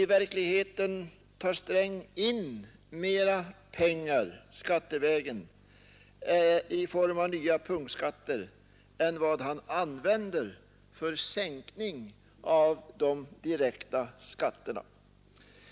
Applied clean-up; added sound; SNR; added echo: none; none; none; none.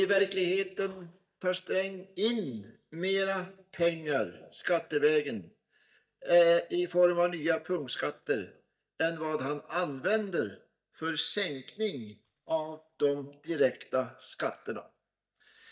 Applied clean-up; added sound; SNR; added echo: neural mask model DeepFilterNet 3.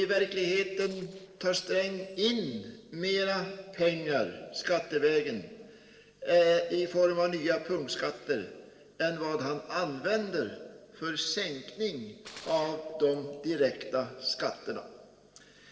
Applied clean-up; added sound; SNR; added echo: neural separator model SepFormer DNS4.